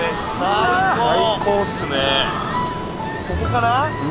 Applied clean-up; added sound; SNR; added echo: none; Ocean; 7 dB; none.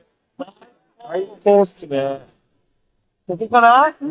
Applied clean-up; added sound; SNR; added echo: neural mask model DeepFilterNet 3.